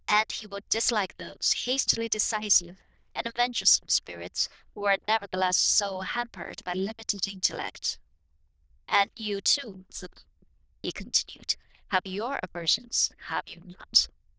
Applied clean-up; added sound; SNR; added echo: neural diffusion model UNIVERSE++.